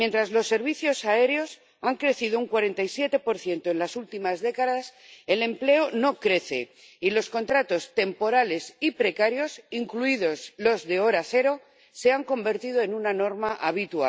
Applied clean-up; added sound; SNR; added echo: none; none; none; none.